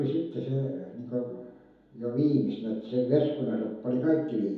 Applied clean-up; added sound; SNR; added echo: none; none; none; reverberation time 2.0 s.